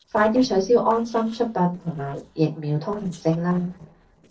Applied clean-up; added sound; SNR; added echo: neural separator model SepFormer DNS4.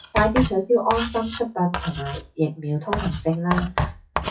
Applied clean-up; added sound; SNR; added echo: classical method WPE with log-MMSE.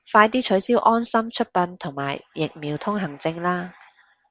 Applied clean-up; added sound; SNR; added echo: none; none; none; none.